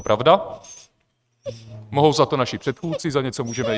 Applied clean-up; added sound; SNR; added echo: neural mask model RNNoise.